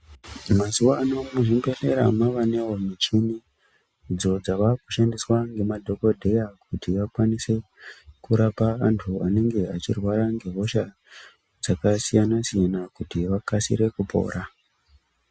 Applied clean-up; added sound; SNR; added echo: none; none; none; none.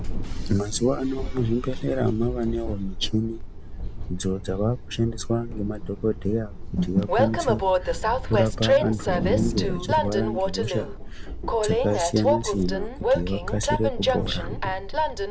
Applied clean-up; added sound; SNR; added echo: none; Train; -1 dB; none.